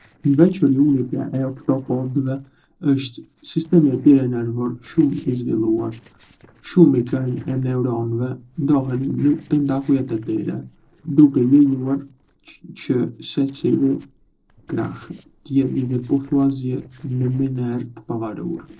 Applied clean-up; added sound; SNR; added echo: neural separator model SepFormer DNS4.